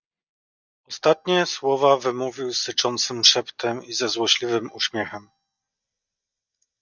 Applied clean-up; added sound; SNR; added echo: neural mask model DeepFilterNet 3.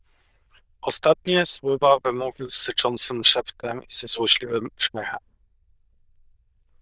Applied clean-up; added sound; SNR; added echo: neural diffusion model UNIVERSE++.